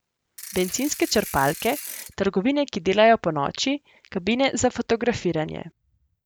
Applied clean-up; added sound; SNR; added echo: none; Ratchet, pawl / Percussion; 13 dB; none.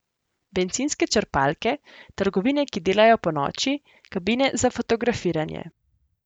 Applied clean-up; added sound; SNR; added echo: none; none; none; none.